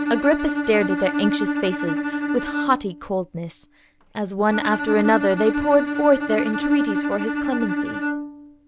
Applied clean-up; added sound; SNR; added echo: none; Bowed string instrument; 3 dB; none.